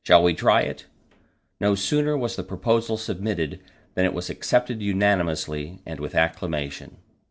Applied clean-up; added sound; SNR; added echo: none; none; none; none.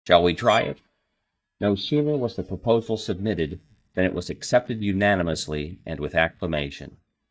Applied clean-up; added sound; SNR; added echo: neural mask model DeepFilterNet 3.